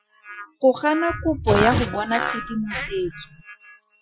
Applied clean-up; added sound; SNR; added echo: classical method Wiener filter.